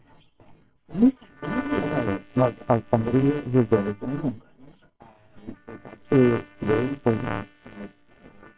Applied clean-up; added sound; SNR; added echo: neural separator model SepFormer WHAMR!.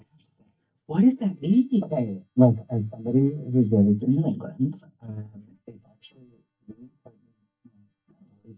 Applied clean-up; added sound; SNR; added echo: neural mask model DeepFilterNet 3.